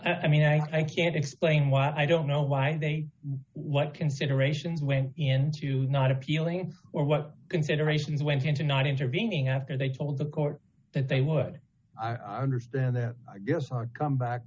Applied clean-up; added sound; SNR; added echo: none; none; none; none.